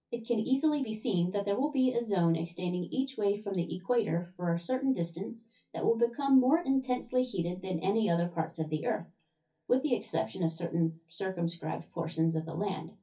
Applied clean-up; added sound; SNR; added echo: none; none; none; reverberation time 0.3 s.